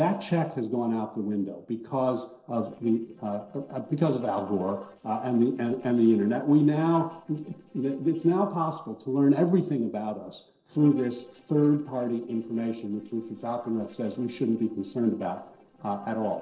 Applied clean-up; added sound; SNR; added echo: neural separator model SepFormer DNS4.